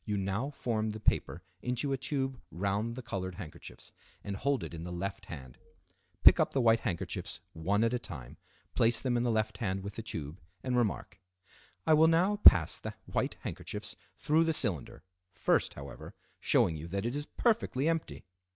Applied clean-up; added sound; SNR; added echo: none; none; none; none.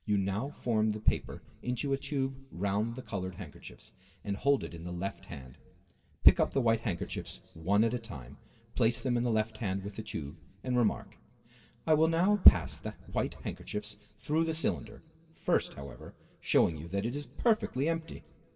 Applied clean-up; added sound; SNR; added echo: none; none; none; reverberation time 1.3 s.